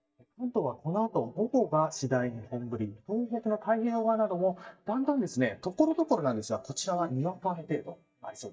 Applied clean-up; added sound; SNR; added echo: neural mask model DeepFilterNet 3.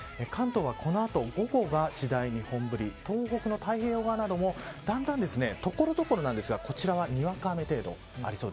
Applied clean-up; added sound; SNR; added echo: none; none; none; none.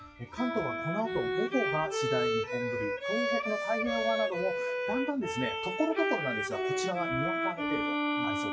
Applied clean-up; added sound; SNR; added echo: classical method WPE with log-MMSE.